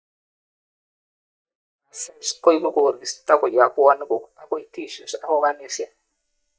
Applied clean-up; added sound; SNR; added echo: neural mask model DeepFilterNet 3.